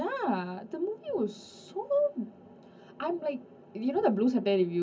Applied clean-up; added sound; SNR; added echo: none; none; none; reverberation time 0.3 s.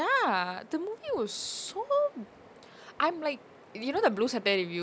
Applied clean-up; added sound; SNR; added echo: none; none; none; none.